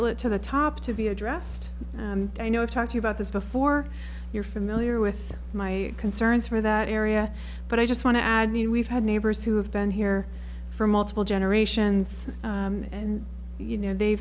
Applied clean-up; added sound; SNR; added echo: none; none; none; none.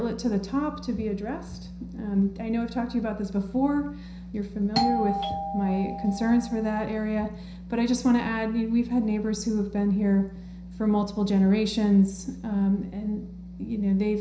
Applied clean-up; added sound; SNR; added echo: none; Doorbell; 5 dB; reverberation time 0.5 s.